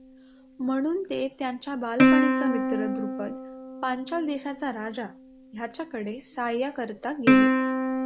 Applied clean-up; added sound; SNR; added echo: none; Plucked string instrument; -4 dB; none.